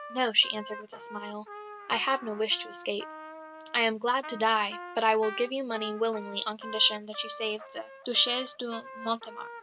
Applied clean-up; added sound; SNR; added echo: none; Trumpet; 15 dB; none.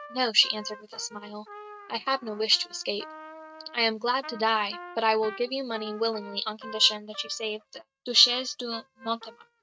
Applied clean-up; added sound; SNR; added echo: neural mask model RNNoise.